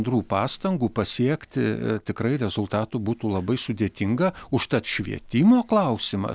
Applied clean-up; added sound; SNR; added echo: none; none; none; none.